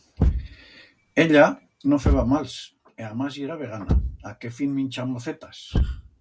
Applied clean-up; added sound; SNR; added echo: none; Thump, thud; 3 dB; none.